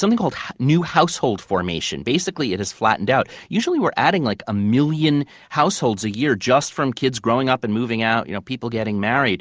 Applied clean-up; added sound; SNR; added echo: none; none; none; none.